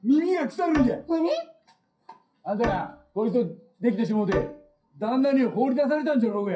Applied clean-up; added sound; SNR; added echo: classical method WPE with log-MMSE.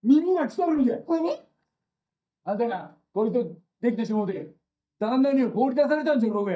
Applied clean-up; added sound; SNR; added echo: neural mask model DeepFilterNet 3.